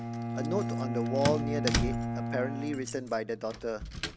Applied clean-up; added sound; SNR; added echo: none; Bowed string instrument + Keys jangling; -1 dB; none.